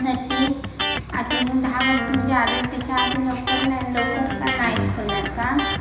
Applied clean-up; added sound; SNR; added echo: none; Electric guitar; 3 dB; reverberation time 1.0 s.